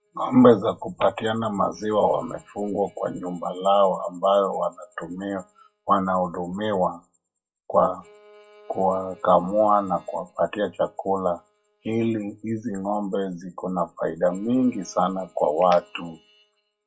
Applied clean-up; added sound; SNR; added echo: classical method WPE with log-MMSE.